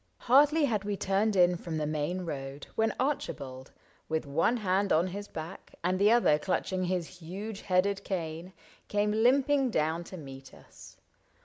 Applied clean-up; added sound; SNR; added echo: none; none; none; none.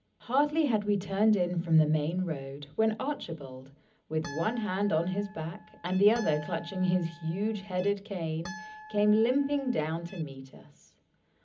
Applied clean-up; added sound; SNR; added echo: none; Harp; 17 dB; reverberation time 0.4 s.